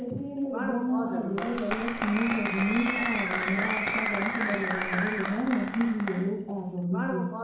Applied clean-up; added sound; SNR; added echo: none; Applause; 3 dB; reverberation time 0.9 s.